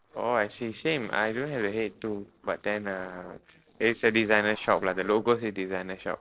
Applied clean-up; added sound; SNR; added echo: neural separator model SepFormer DNS4.